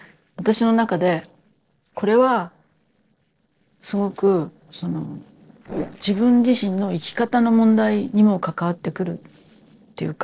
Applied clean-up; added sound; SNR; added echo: neural separator model SepFormer DNS4.